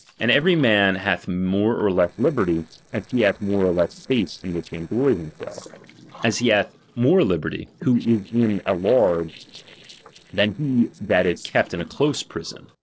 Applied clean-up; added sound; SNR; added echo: neural separator model SepFormer DNS4.